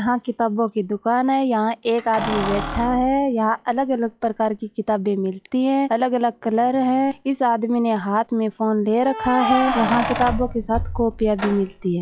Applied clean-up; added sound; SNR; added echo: classical method log-MMSE.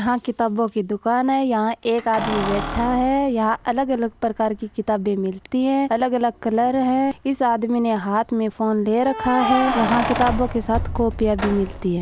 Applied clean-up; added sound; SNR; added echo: none; Keys jangling; 9 dB; none.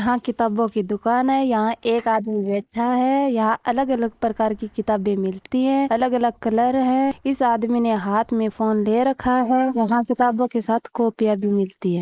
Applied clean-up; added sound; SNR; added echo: neural mask model Resemble Enhance denoiser.